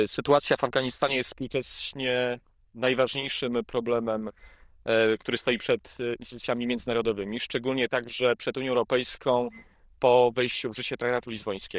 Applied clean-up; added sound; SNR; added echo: neural diffusion model UNIVERSE++.